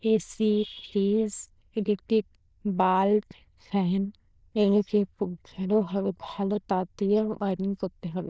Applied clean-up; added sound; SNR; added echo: neural diffusion model UNIVERSE++.